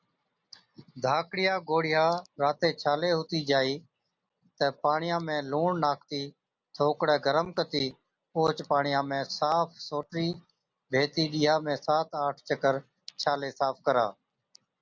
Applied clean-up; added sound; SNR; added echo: none; none; none; none.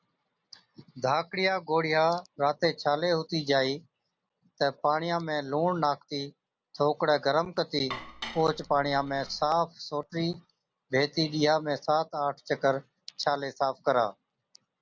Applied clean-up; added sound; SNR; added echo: none; Dishes, pots, and pans; 14 dB; none.